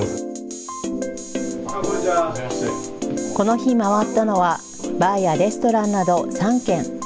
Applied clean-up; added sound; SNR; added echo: none; none; none; none.